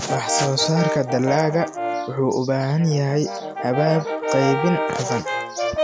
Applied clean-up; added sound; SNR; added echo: none; Brass instrument; 4 dB; none.